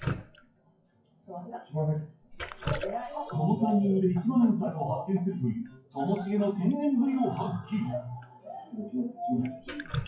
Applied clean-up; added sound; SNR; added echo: classical method WPE with log-MMSE.